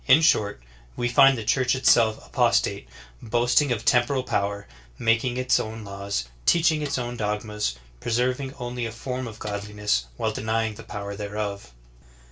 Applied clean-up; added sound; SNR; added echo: none; Snare drum; 20 dB; reverberation time 0.2 s.